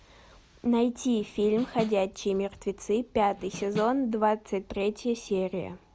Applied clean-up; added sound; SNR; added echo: none; Snare drum; 13 dB; none.